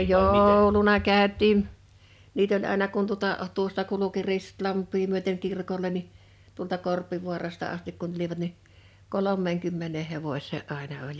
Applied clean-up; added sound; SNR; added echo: none; none; none; none.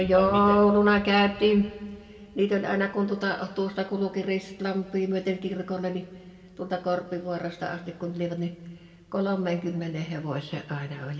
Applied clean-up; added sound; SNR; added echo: none; none; none; reverberation time 1.7 s.